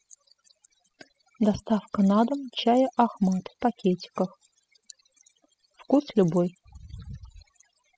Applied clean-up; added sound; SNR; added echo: classical method spectral subtraction.